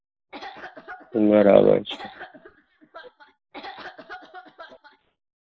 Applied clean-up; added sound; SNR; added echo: neural mask model Resemble Enhance denoiser.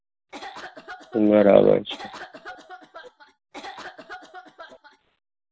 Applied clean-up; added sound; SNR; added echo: none; Cough; 17 dB; none.